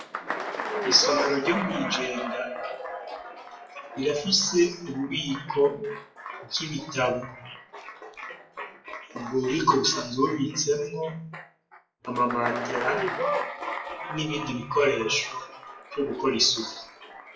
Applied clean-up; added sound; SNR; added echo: classical method WPE with log-MMSE.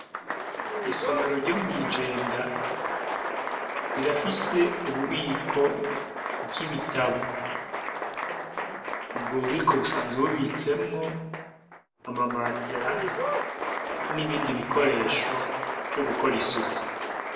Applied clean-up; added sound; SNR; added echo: none; Applause; 2 dB; reverberation time 1.2 s.